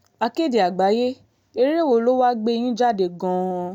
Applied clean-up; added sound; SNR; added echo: none; none; none; none.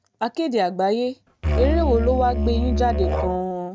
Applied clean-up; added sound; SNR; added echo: neural mask model RNNoise.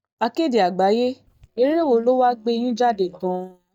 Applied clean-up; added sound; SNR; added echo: neural mask model DeepFilterNet 3.